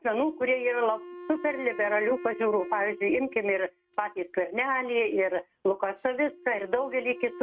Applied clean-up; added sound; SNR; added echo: neural mask model RNNoise.